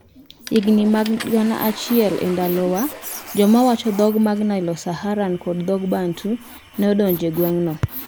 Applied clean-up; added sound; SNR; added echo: none; Squeak + Toilet flush / Water; 15 dB; none.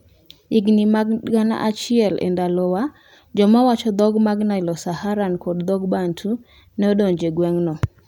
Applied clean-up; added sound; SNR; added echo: none; none; none; none.